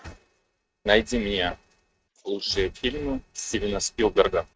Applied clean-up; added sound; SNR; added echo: neural mask model RNNoise.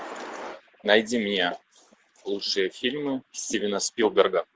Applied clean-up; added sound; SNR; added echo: none; none; none; none.